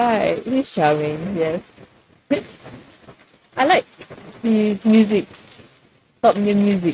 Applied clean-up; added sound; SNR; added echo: neural mask model RNNoise.